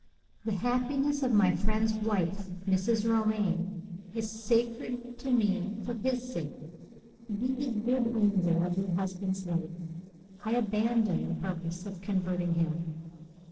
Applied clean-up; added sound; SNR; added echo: neural separator model SepFormer DNS4.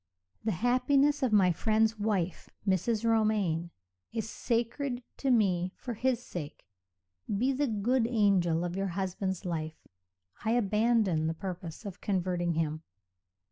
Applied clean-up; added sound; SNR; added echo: none; none; none; none.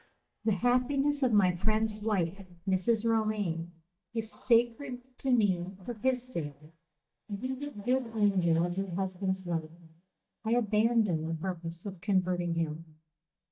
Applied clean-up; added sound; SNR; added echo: neural mask model DeepFilterNet 3.